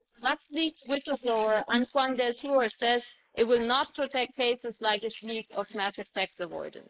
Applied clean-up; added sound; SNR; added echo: neural mask model Resemble Enhance denoiser.